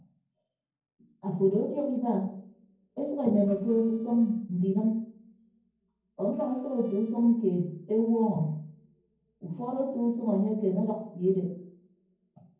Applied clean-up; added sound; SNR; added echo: neural separator model SepFormer DNS4.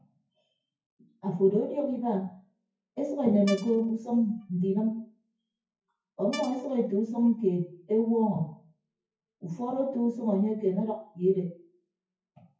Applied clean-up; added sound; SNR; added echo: classical method WPE with log-MMSE.